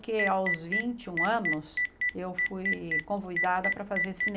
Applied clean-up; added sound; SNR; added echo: none; Telephone; 0 dB; none.